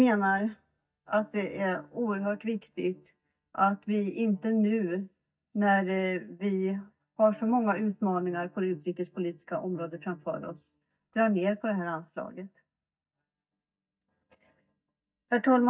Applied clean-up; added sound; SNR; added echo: neural mask model DeepFilterNet 3.